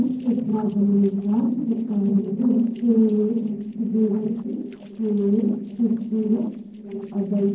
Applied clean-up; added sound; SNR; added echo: neural separator model SepFormer DNS4.